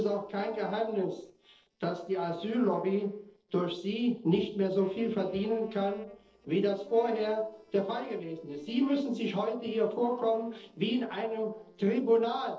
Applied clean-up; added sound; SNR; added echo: neural separator model SepFormer DNS4.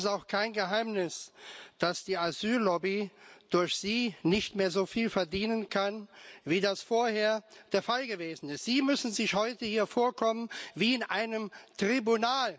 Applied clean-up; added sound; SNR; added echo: none; none; none; none.